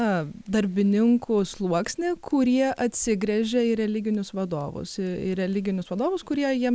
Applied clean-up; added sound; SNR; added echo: none; none; none; none.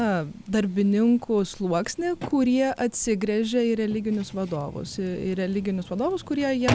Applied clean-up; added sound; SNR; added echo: none; Drawer open or close; 13 dB; none.